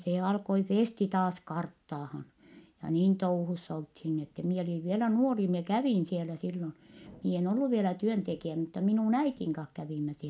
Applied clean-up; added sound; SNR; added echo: none; none; none; none.